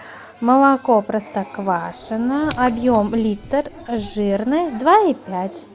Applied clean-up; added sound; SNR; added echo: none; Drip / Water; 18 dB; none.